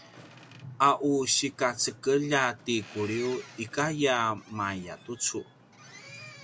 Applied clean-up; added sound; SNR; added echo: none; Boat, Water vehicle; 20 dB; none.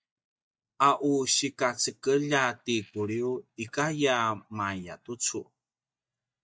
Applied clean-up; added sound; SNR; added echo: neural mask model DeepFilterNet 3.